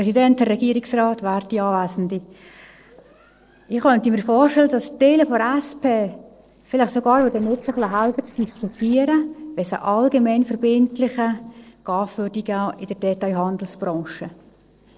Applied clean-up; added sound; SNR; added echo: neural separator model SepFormer DNS4.